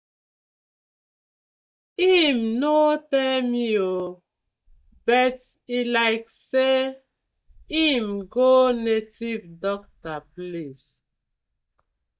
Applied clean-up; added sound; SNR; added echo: neural mask model DeepFilterNet 3.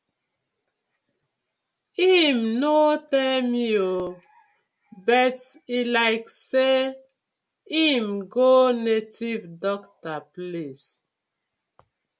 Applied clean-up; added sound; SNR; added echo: none; none; none; none.